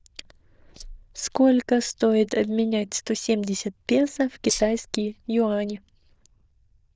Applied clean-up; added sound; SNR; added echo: neural diffusion model UNIVERSE++.